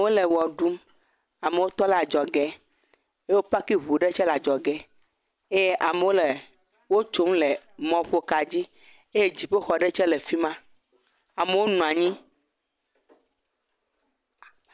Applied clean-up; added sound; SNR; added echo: none; none; none; none.